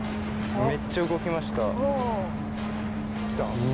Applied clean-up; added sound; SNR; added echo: none; none; none; none.